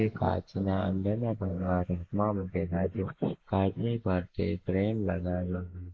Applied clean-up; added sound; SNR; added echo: neural mask model Resemble Enhance denoiser.